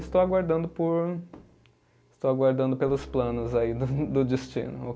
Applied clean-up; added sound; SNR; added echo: none; Keyboard (musical); 19 dB; none.